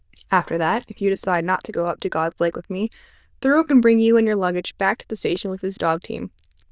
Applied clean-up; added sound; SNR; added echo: neural diffusion model UNIVERSE++.